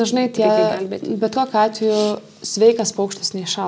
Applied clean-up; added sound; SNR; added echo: none; none; none; none.